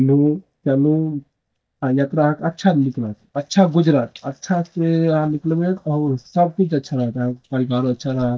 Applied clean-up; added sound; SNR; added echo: neural mask model DeepFilterNet 3.